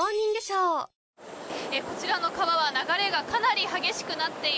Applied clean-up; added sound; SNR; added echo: none; none; none; none.